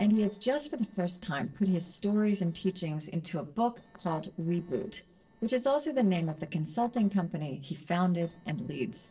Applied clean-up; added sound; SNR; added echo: neural separator model SepFormer DNS4.